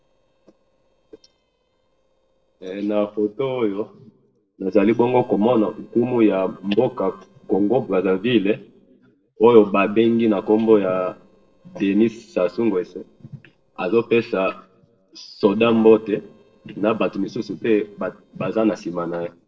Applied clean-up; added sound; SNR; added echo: neural separator model SepFormer DNS4.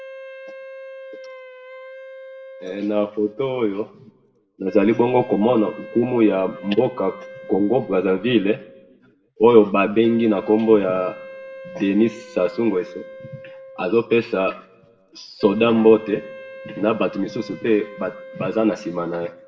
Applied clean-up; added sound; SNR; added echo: none; Wind instrument, woodwind instrument; 18 dB; reverberation time 0.6 s.